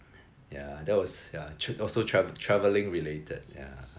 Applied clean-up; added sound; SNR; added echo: none; none; none; none.